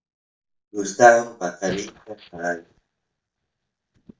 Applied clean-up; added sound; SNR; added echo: neural mask model DeepFilterNet 3.